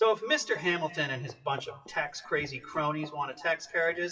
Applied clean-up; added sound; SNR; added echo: classical method WPE with log-MMSE.